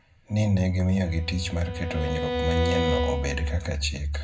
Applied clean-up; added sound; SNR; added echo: none; Bowed string instrument; 6 dB; reverberation time 0.3 s.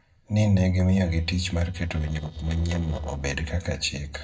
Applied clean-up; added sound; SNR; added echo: neural separator model SepFormer DNS4.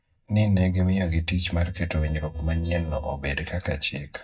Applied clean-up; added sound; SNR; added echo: neural mask model DeepFilterNet 3.